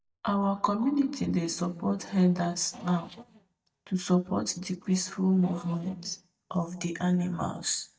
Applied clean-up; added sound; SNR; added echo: neural mask model DeepFilterNet 3.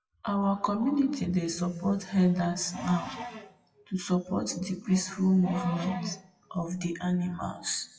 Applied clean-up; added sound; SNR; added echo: classical method WPE with log-MMSE.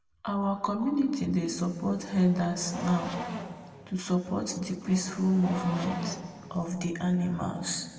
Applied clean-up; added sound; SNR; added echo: none; Race car, auto racing / Accelerating, revving, vroom; 12 dB; reverberation time 1.9 s.